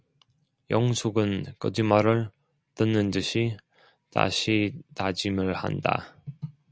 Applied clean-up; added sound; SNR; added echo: none; none; none; none.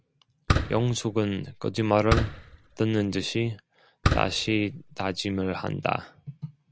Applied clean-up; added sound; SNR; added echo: none; Fireworks; 2 dB; none.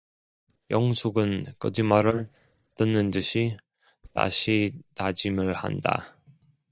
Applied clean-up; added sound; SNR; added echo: neural mask model DeepFilterNet 3.